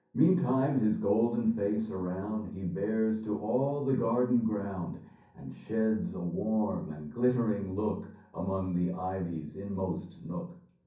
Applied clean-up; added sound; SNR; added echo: none; none; none; reverberation time 0.6 s.